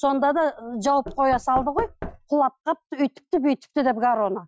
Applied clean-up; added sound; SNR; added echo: classical method Wiener filter.